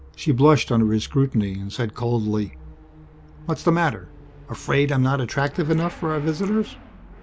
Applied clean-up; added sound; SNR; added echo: none; Motorcycle / Accelerating, revving, vroom; 20 dB; none.